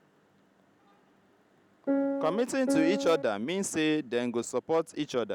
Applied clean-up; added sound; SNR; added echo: none; Piano; -2 dB; none.